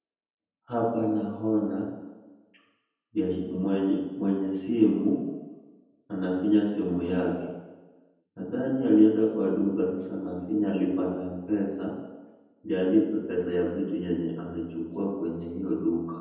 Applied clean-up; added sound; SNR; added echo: none; none; none; reverberation time 1.1 s.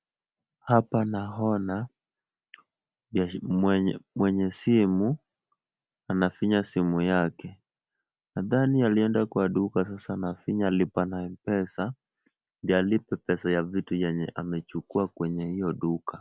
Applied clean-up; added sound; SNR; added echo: none; none; none; none.